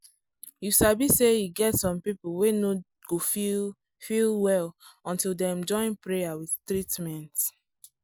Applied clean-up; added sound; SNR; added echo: none; none; none; none.